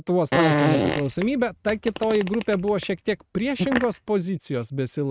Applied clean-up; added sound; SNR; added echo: neural mask model RNNoise.